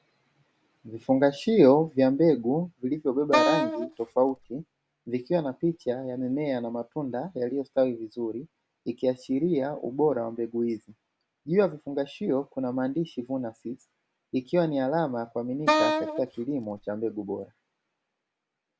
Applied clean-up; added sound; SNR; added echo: none; Wind instrument, woodwind instrument; -1 dB; none.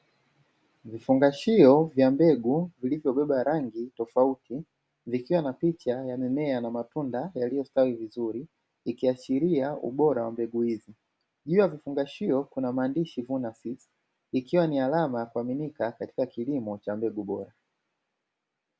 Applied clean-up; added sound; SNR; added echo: none; none; none; none.